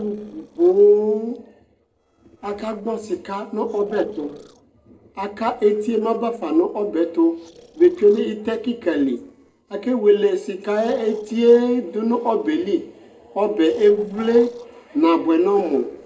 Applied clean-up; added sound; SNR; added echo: neural separator model SepFormer DNS4.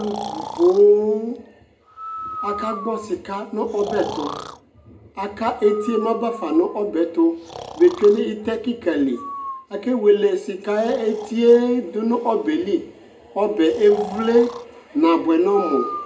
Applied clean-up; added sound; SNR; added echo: none; Breathing; 15 dB; reverberation time 0.2 s.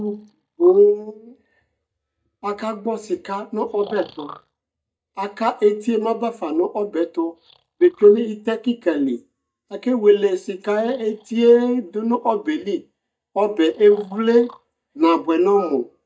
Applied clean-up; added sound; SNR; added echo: neural mask model DeepFilterNet 3.